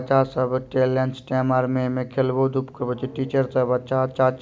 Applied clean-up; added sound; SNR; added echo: none; none; none; none.